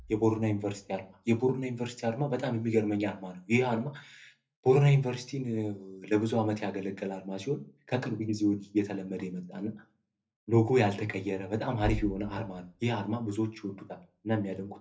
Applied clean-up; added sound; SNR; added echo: none; Bass drum; 19 dB; reverberation time 0.3 s.